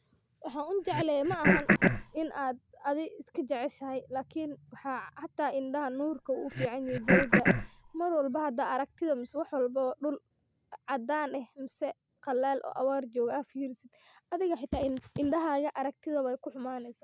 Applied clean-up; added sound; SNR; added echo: none; Cough; -4 dB; none.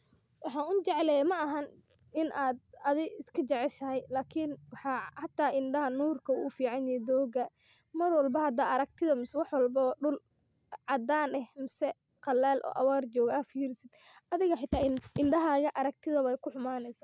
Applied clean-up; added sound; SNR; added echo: none; none; none; none.